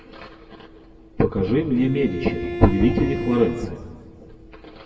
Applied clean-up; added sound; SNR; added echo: none; Bowed string instrument; 8 dB; reverberation time 1.6 s.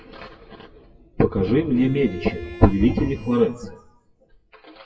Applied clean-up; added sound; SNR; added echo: classical method WPE with log-MMSE.